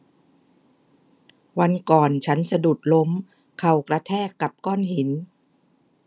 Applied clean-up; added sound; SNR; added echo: none; none; none; none.